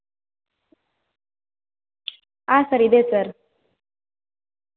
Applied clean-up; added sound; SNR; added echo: none; none; none; none.